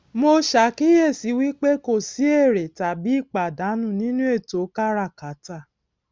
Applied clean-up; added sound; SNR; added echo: none; none; none; none.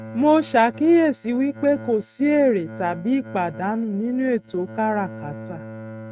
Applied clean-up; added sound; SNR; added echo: neural mask model RNNoise.